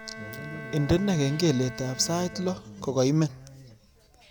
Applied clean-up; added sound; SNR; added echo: none; Bowed string instrument; 16 dB; none.